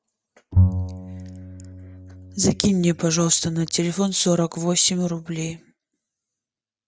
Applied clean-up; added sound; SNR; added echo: neural mask model RNNoise.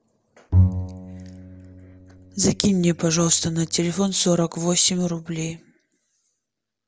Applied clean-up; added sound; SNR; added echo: neural separator model SepFormer DNS4.